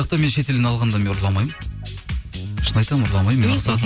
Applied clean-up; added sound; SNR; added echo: none; none; none; none.